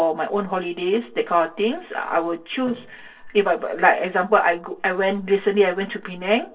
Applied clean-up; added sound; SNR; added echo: neural separator model SepFormer DNS4.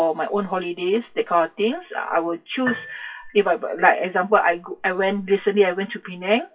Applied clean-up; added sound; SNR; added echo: classical method WPE with log-MMSE.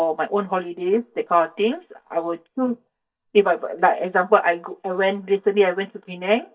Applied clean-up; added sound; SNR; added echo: neural mask model DeepFilterNet 3.